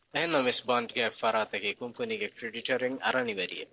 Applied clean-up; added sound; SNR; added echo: neural separator model SepFormer DNS4.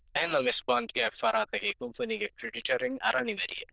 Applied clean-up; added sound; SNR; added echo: neural diffusion model UNIVERSE++.